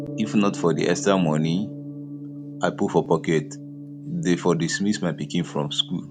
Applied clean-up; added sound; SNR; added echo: none; Gong; 11 dB; none.